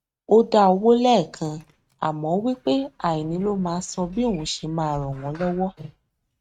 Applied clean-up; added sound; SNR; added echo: neural mask model RNNoise.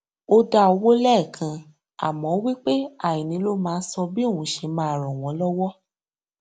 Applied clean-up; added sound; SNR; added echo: none; none; none; none.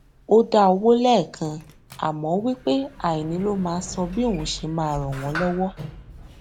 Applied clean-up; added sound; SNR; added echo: none; Sliding door; 16 dB; none.